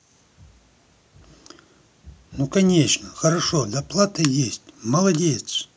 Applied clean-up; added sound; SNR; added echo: none; none; none; none.